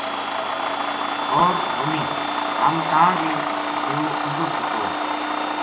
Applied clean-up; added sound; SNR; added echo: none; Domestic sounds, home sounds; -2 dB; reverberation time 0.7 s.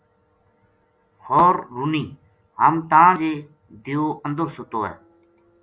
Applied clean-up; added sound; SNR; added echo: none; none; none; none.